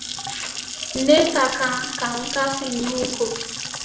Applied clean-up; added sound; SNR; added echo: none; Sink (filling or washing) / Water tap, faucet / Splash, splatter; 7 dB; reverberation time 0.6 s.